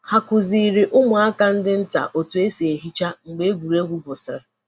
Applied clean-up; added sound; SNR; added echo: none; none; none; none.